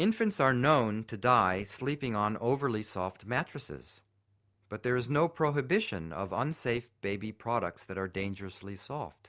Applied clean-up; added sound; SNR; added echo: none; none; none; none.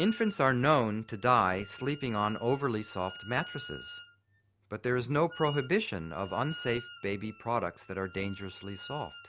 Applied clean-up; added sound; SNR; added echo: none; Wind instrument, woodwind instrument; 17 dB; none.